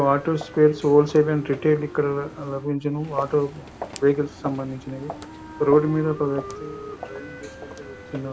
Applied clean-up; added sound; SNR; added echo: none; Walk, footsteps + Wind instrument, woodwind instrument; 14 dB; none.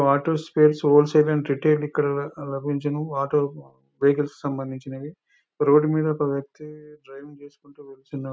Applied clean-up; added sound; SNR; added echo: none; none; none; none.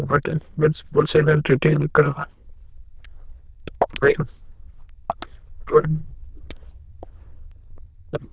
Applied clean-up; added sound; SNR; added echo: neural diffusion model UNIVERSE++.